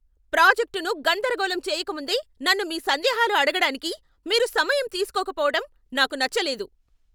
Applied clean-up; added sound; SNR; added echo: none; none; none; none.